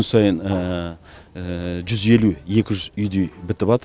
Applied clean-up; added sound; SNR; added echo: none; none; none; none.